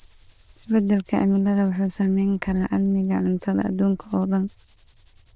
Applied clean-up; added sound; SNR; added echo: neural diffusion model UNIVERSE++.